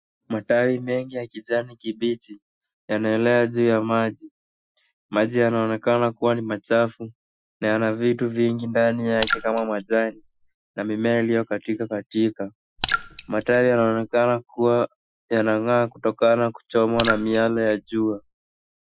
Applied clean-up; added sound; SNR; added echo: classical method Wiener filter.